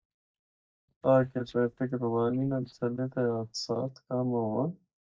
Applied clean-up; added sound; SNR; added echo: neural mask model DeepFilterNet 3.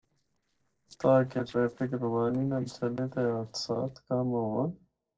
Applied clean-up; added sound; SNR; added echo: neural separator model SepFormer DNS4.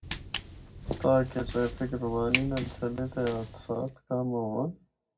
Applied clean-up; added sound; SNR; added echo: none; Walk, footsteps; 6 dB; reverberation time 0.4 s.